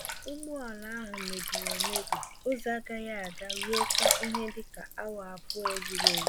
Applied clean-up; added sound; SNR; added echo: none; Sink (filling or washing); -5 dB; none.